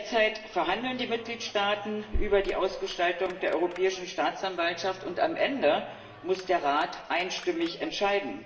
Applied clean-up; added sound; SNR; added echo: none; Clapping; 20 dB; reverberation time 0.9 s.